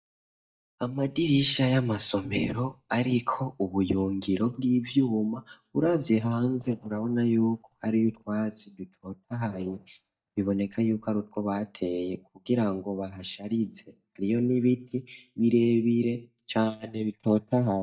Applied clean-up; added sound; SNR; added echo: neural mask model DeepFilterNet 3.